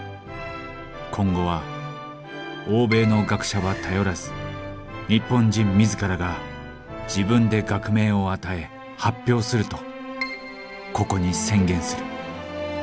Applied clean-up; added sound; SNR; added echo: none; Keyboard (musical); 15 dB; none.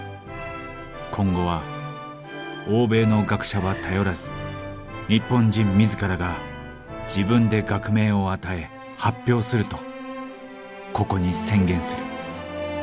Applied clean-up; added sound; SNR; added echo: none; none; none; none.